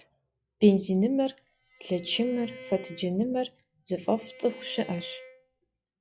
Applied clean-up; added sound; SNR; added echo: classical method log-MMSE.